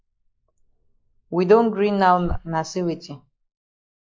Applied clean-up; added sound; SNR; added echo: neural mask model Resemble Enhance denoiser.